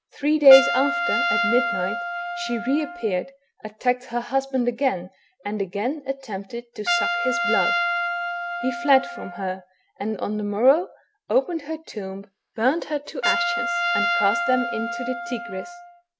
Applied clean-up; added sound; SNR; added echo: none; Trumpet; 4 dB; none.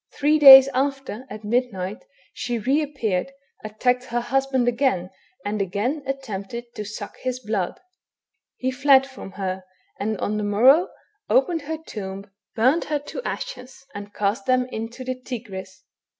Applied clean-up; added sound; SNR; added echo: none; none; none; none.